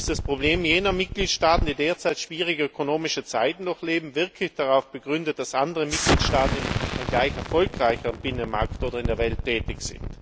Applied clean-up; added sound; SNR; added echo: none; Explosion; 5 dB; none.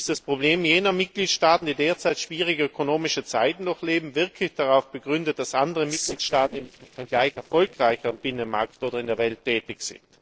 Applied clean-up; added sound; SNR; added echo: neural separator model SepFormer DNS4.